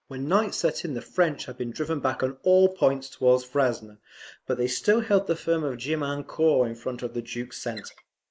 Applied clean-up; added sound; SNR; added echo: neural mask model Resemble Enhance denoiser.